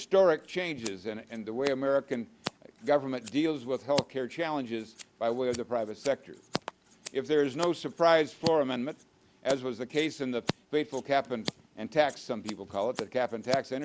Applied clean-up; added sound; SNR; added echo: none; Scissors; 13 dB; none.